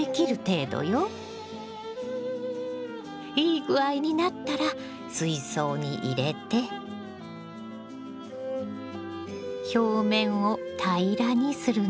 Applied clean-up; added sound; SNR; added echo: none; none; none; none.